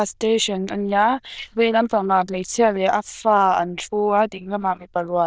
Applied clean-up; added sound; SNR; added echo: neural diffusion model UNIVERSE++.